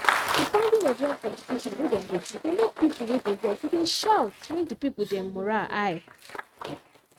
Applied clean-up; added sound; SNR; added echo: neural mask model RNNoise.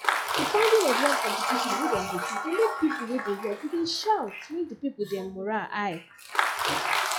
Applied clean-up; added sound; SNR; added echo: classical method log-MMSE.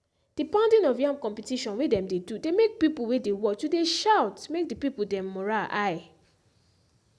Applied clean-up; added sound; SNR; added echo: none; none; none; none.